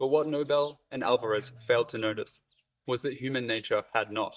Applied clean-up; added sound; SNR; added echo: neural mask model DeepFilterNet 3.